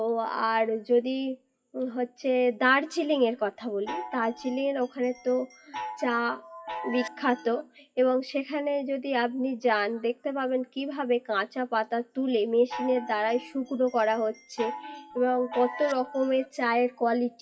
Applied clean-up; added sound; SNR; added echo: classical method WPE with log-MMSE.